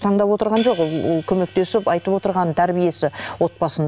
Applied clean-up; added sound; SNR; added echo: none; Hi-hat; 18 dB; none.